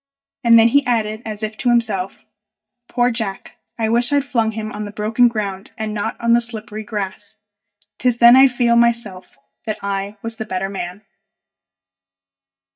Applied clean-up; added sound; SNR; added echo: neural mask model DeepFilterNet 3.